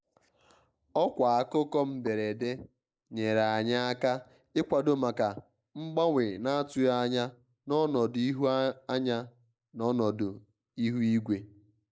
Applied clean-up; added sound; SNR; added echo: neural mask model Resemble Enhance denoiser.